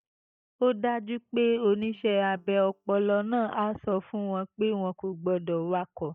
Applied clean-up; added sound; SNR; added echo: neural mask model DeepFilterNet 3.